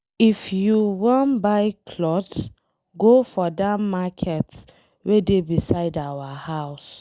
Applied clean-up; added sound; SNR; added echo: none; none; none; none.